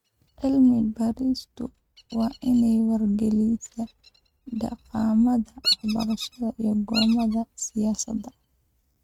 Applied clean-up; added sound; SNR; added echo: neural mask model RNNoise.